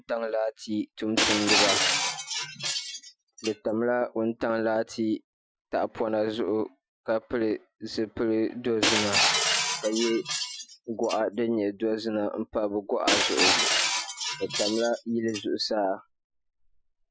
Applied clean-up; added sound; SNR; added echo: classical method Wiener filter.